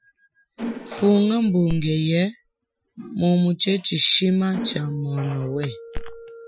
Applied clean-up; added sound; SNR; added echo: classical method Wiener filter.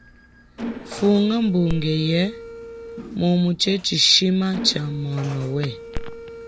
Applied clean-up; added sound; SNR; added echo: none; Telephone + Mechanisms; 12 dB; none.